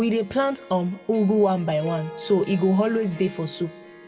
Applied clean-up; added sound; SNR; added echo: none; Harp; 18 dB; reverberation time 1.4 s.